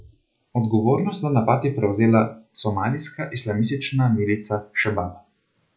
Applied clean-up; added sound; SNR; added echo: none; none; none; none.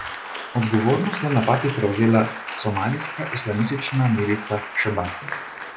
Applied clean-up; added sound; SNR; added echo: none; Applause; 9 dB; none.